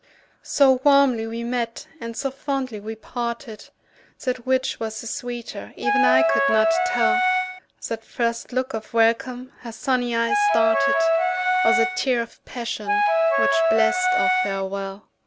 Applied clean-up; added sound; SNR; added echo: none; Wind instrument, woodwind instrument; -5 dB; none.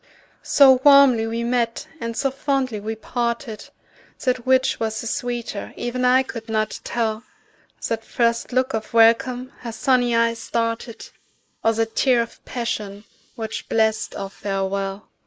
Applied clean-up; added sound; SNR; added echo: neural mask model Resemble Enhance denoiser.